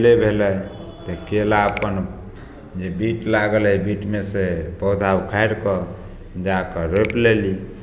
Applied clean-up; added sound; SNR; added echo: none; Finger snapping; 18 dB; none.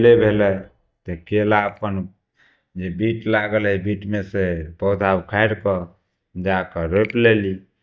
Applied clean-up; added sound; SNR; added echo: neural mask model DeepFilterNet 3.